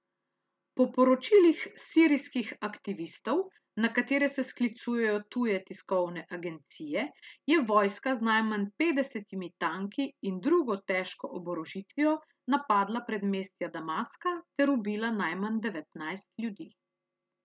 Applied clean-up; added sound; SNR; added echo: none; none; none; none.